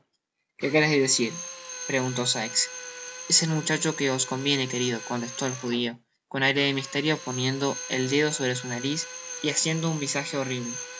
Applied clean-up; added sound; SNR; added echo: none; Drill; 12 dB; none.